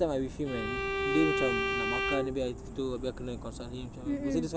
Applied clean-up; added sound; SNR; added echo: none; Bowed string instrument; 1 dB; none.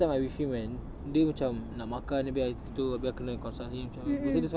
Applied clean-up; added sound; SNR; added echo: none; none; none; none.